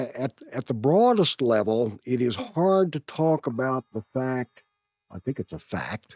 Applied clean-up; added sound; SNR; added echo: neural mask model DeepFilterNet 3.